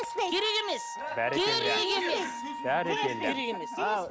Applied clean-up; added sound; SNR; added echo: none; Wind instrument, woodwind instrument; 8 dB; none.